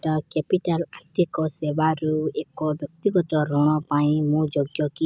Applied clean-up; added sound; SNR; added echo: none; none; none; none.